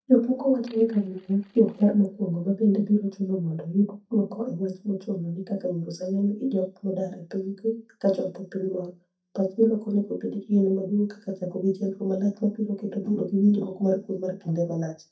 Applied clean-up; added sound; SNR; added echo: neural mask model DeepFilterNet 3.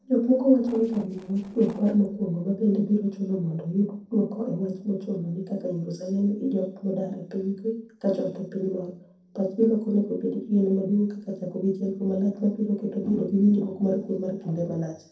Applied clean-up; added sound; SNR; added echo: neural separator model SepFormer DNS4.